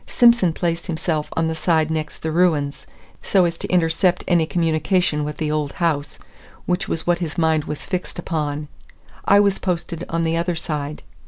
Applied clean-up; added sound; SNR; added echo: none; none; none; none.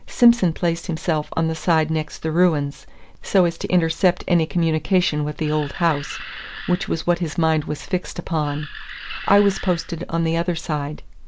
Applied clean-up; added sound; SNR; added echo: none; Animal; 14 dB; none.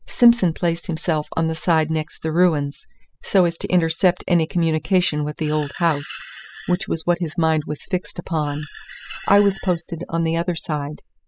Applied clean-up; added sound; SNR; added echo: classical method spectral subtraction.